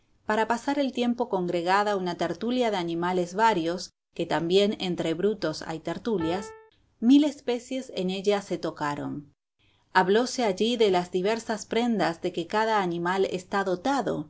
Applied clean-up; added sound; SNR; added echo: none; Piano; 13 dB; none.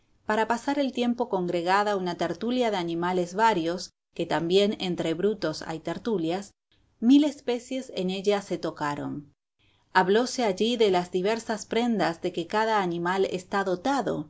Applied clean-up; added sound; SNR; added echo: none; none; none; none.